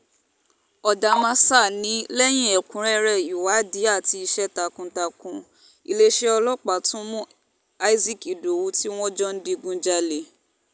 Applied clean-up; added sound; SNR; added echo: none; none; none; none.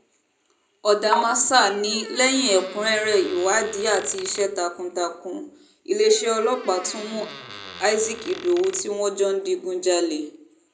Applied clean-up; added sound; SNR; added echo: none; Squeak; 17 dB; reverberation time 0.4 s.